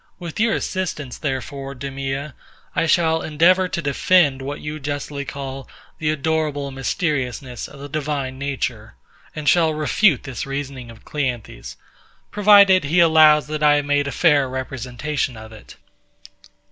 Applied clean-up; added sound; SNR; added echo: none; none; none; none.